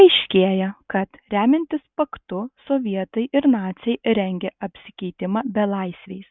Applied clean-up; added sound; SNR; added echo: none; none; none; none.